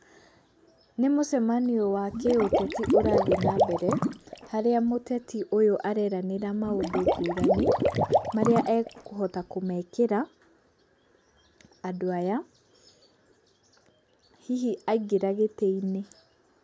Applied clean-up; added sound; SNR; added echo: none; Water / Liquid; -1 dB; none.